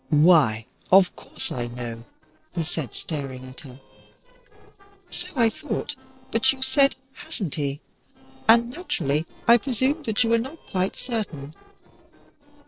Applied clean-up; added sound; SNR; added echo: neural separator model SepFormer DNS4.